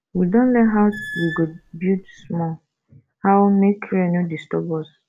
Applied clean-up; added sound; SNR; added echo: none; Squeak / Screech; 15 dB; none.